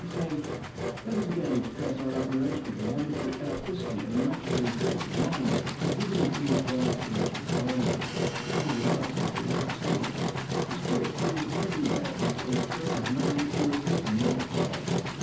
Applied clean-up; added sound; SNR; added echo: none; Engine; -1 dB; reverberation time 0.8 s.